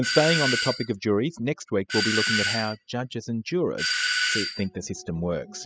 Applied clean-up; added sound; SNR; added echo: classical method spectral subtraction.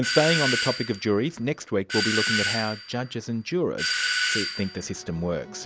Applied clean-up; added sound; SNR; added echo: none; Doorbell; 2 dB; none.